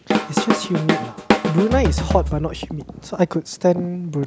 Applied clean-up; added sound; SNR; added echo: none; Drum kit; 0 dB; none.